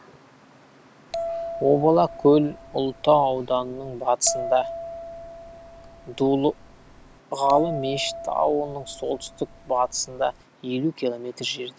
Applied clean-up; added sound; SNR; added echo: none; Bell; 11 dB; none.